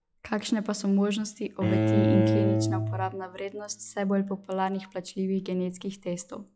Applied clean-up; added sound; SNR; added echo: classical method log-MMSE.